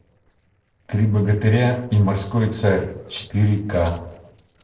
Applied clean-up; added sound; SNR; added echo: neural separator model SepFormer DNS4.